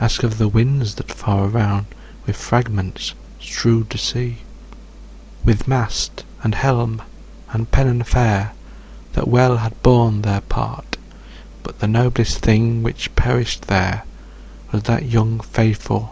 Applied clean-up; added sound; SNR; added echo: none; none; none; none.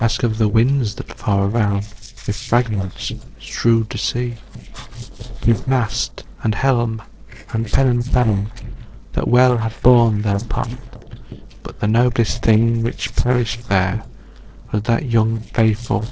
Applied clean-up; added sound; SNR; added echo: neural separator model SepFormer DNS4.